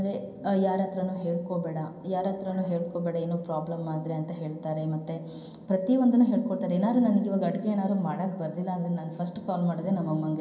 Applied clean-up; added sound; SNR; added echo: none; none; none; reverberation time 0.3 s.